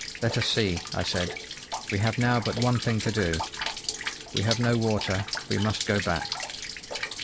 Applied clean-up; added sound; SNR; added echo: none; Rain; 6 dB; none.